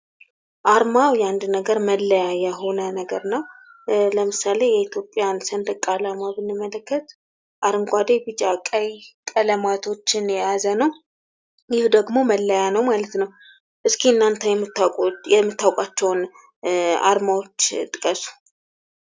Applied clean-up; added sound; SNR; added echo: none; none; none; none.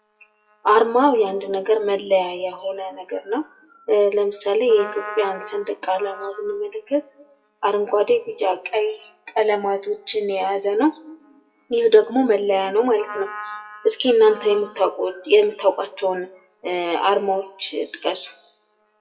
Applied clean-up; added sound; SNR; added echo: classical method WPE with log-MMSE.